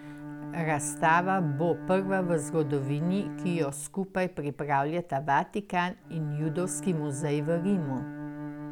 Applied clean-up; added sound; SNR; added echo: none; Bowed string instrument; 10 dB; none.